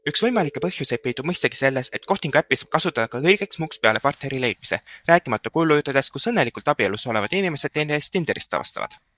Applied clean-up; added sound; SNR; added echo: neural mask model DeepFilterNet 3.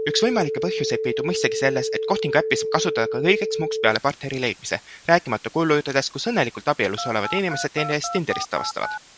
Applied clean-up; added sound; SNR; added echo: none; Telephone; 5 dB; none.